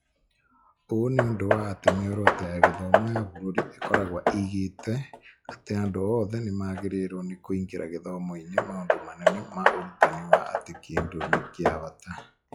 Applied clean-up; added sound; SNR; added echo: classical method log-MMSE.